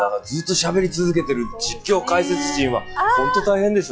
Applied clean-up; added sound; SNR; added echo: classical method log-MMSE.